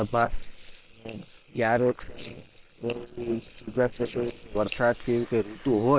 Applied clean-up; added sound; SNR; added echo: neural separator model SepFormer WHAM!.